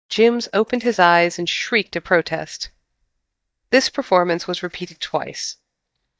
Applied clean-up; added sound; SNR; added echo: neural mask model DeepFilterNet 3.